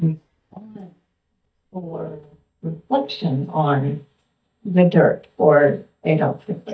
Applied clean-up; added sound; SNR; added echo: neural mask model DeepFilterNet 3.